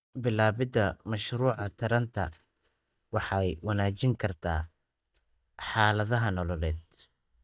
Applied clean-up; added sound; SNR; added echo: neural mask model DeepFilterNet 3.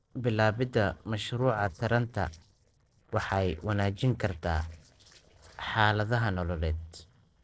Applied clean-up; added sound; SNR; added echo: neural separator model SepFormer DNS4.